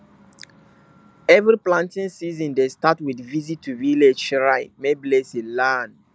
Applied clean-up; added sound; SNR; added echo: none; none; none; none.